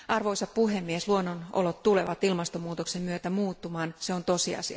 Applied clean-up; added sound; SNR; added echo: none; none; none; none.